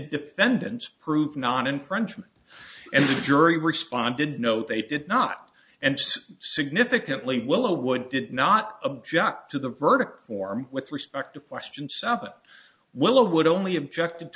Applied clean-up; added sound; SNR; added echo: none; none; none; none.